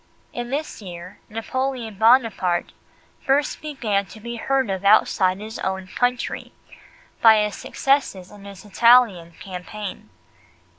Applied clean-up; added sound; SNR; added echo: none; none; none; none.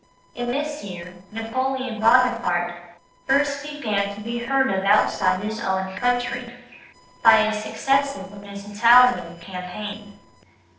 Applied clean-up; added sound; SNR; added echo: neural separator model SepFormer DNS4.